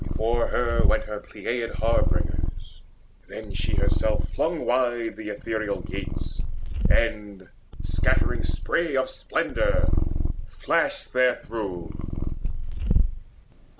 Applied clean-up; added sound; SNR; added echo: none; Purr; -4 dB; none.